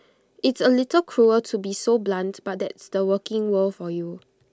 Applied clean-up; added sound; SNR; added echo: none; none; none; none.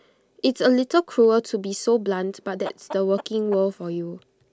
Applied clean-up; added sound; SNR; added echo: none; Chicken, rooster; 18 dB; none.